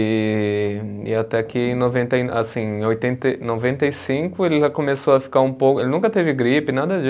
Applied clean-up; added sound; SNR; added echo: none; none; none; none.